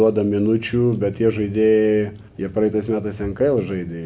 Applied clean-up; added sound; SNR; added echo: none; none; none; none.